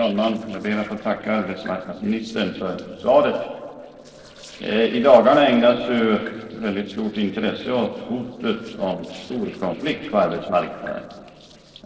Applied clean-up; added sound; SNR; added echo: neural separator model SepFormer DNS4.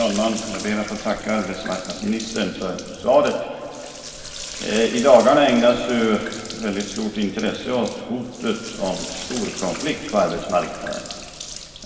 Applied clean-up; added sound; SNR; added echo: none; Sink (filling or washing); 14 dB; reverberation time 2.2 s.